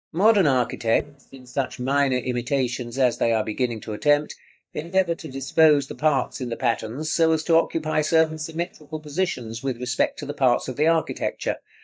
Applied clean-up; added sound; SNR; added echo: neural mask model DeepFilterNet 3.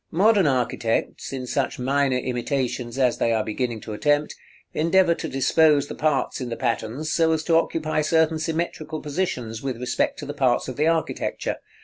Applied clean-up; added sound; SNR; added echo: none; none; none; none.